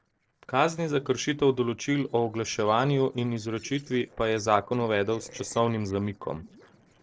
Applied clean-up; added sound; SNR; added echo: neural separator model SepFormer DNS4.